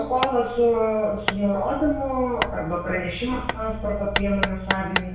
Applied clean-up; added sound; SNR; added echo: none; Hammer; 8 dB; reverberation time 0.6 s.